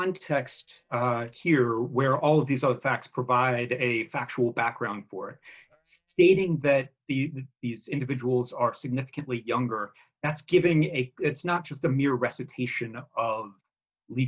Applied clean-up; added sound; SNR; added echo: neural mask model DeepFilterNet 3.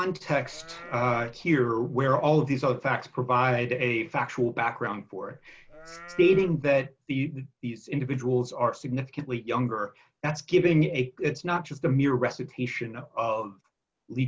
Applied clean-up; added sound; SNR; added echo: none; Livestock, farm animals, working animals; 20 dB; none.